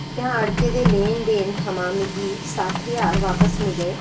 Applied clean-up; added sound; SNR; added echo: none; Printer; -1 dB; reverberation time 0.3 s.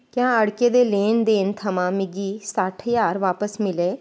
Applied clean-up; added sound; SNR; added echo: none; none; none; none.